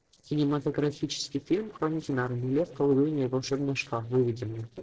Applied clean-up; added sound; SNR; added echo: neural separator model SepFormer DNS4.